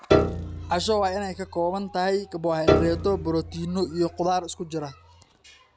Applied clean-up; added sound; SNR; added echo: none; Piano; 1 dB; none.